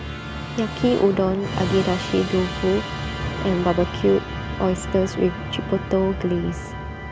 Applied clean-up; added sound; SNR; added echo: none; Musical instrument; 6 dB; none.